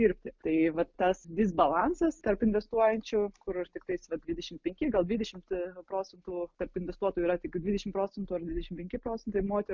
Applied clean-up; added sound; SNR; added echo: none; none; none; none.